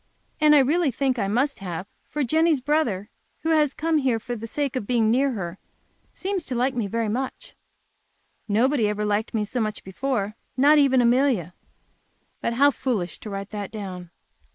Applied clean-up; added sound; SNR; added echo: neural mask model Resemble Enhance denoiser.